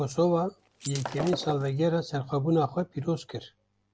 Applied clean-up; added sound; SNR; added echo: none; Shatter; 9 dB; none.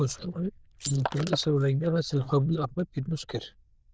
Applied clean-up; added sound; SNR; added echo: neural diffusion model UNIVERSE++.